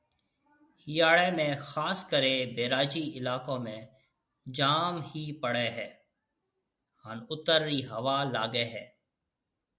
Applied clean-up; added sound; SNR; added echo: none; none; none; none.